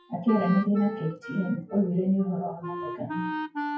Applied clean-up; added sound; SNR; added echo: classical method WPE with log-MMSE.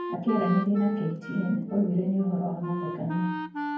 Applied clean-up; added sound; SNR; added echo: none; Wind instrument, woodwind instrument; 8 dB; reverberation time 0.9 s.